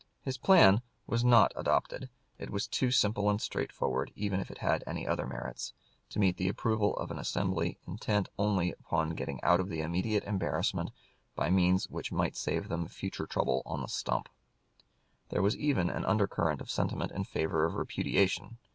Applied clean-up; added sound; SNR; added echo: none; none; none; none.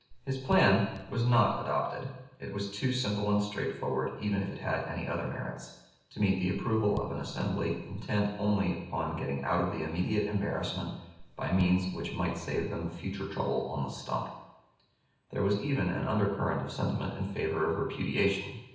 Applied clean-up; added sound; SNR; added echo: none; Raindrop / Drip; 13 dB; reverberation time 0.9 s.